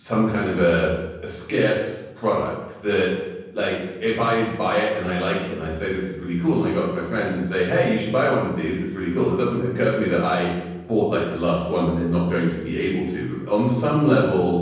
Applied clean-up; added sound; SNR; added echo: none; none; none; reverberation time 1.1 s.